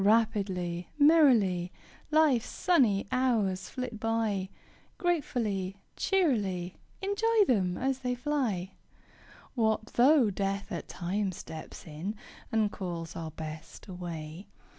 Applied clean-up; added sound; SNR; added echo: none; none; none; none.